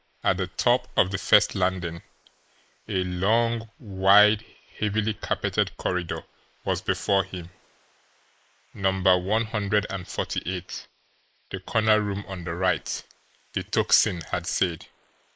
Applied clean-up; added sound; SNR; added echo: neural mask model Resemble Enhance denoiser.